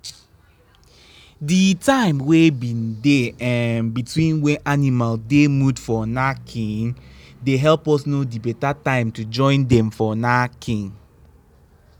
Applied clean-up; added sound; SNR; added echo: none; none; none; none.